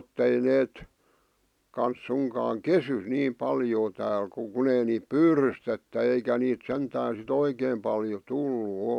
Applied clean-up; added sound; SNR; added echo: none; none; none; none.